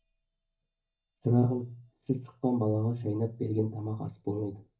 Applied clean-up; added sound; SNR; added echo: neural mask model DeepFilterNet 3.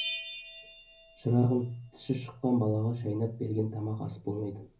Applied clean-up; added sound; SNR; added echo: none; Bell; 14 dB; reverberation time 0.5 s.